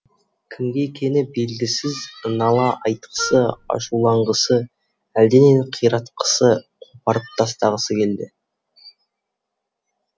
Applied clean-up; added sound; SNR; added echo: none; Wind instrument, woodwind instrument; 13 dB; none.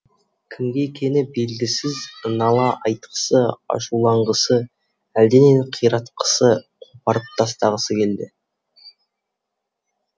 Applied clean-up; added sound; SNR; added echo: none; none; none; none.